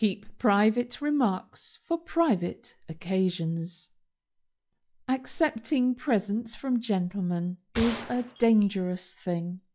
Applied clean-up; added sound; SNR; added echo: classical method log-MMSE.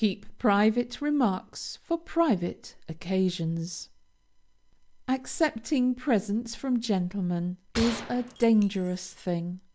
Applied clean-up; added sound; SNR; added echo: none; Gunshot, gunfire; 12 dB; none.